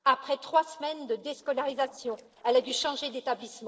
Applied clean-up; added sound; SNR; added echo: neural separator model SepFormer DNS4.